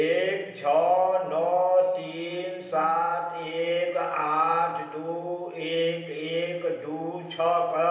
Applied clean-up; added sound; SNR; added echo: none; none; none; reverberation time 1.2 s.